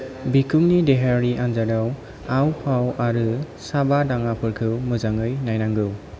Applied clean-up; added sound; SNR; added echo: none; none; none; none.